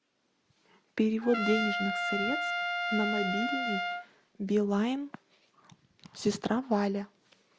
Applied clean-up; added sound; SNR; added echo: none; Trumpet; 0 dB; none.